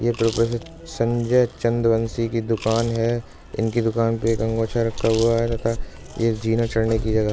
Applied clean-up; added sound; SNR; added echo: none; Chewing, mastication; 18 dB; none.